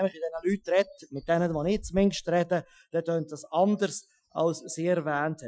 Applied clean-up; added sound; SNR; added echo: classical method Wiener filter.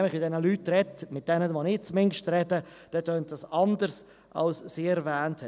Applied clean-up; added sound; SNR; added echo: none; none; none; none.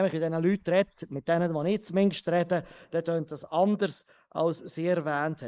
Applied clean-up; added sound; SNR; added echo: neural mask model Resemble Enhance denoiser.